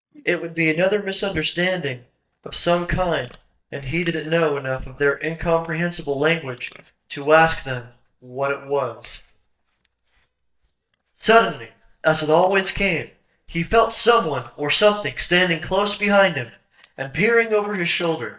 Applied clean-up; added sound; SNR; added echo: neural mask model DeepFilterNet 3.